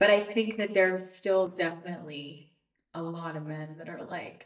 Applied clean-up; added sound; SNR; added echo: neural mask model DeepFilterNet 3.